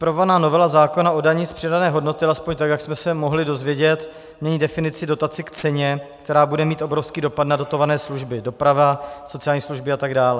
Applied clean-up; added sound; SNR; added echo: none; none; none; none.